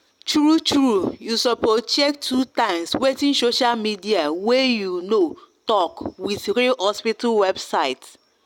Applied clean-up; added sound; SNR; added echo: none; none; none; none.